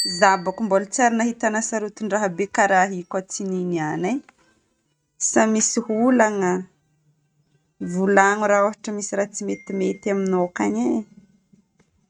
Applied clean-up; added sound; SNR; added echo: neural mask model RNNoise.